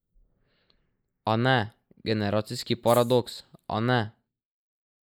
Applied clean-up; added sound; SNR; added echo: neural mask model Resemble Enhance denoiser.